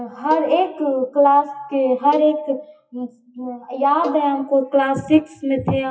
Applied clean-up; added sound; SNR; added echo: classical method WPE with log-MMSE.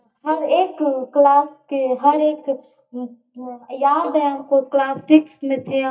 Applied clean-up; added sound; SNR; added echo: neural mask model DeepFilterNet 3.